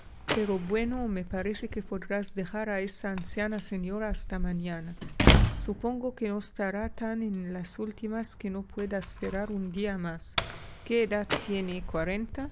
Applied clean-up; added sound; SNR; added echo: none; Slam; 1 dB; none.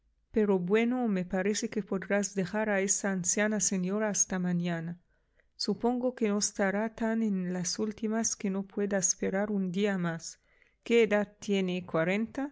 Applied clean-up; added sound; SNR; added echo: none; none; none; none.